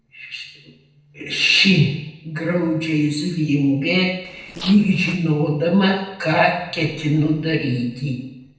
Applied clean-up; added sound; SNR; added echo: neural separator model SepFormer DNS4.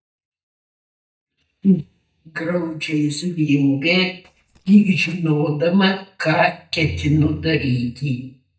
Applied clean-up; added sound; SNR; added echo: neural mask model DeepFilterNet 3.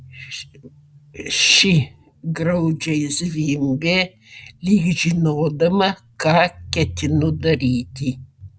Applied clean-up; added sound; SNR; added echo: none; none; none; none.